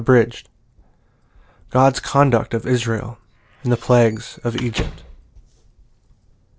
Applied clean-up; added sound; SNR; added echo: neural separator model SepFormer DNS4.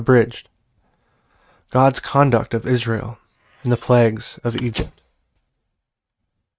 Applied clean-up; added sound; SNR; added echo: neural mask model RNNoise.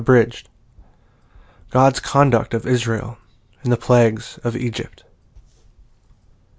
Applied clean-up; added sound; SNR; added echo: none; none; none; none.